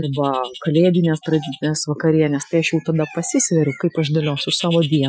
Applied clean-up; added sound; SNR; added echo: classical method Wiener filter.